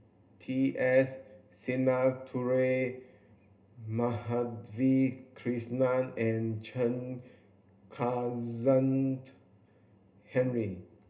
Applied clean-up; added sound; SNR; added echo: none; none; none; reverberation time 0.2 s.